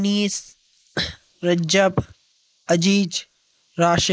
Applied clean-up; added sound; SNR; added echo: neural mask model Resemble Enhance denoiser.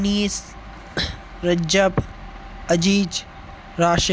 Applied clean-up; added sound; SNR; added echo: none; Rattle / Engine starting / Car; 19 dB; none.